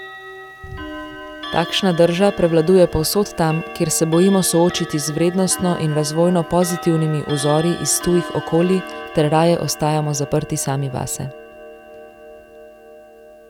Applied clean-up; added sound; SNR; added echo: none; Clock; 14 dB; none.